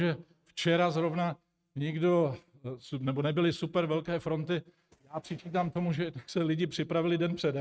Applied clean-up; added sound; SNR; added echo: neural mask model RNNoise.